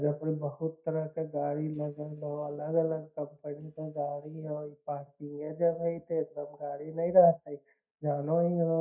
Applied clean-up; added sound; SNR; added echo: neural mask model DeepFilterNet 3.